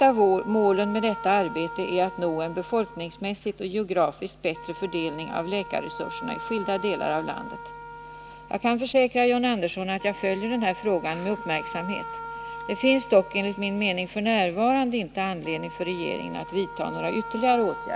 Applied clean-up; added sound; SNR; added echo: none; Wind instrument, woodwind instrument; 13 dB; none.